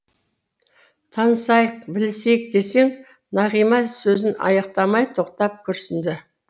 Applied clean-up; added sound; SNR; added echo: none; none; none; none.